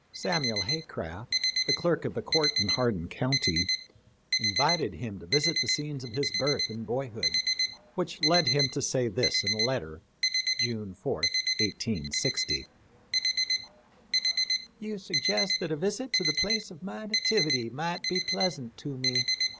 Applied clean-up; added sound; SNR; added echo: none; Alarm; -1 dB; none.